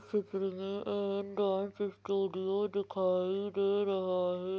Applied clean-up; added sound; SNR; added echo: none; none; none; none.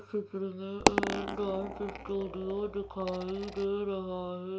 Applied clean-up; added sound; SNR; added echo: none; Coin (dropping); 0 dB; reverberation time 0.3 s.